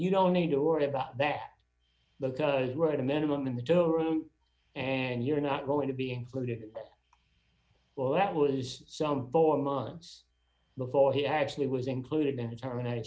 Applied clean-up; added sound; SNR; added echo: none; none; none; none.